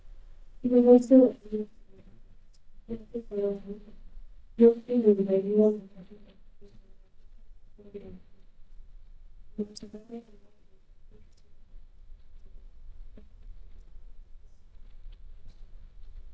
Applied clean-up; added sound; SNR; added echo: neural mask model DeepFilterNet 3.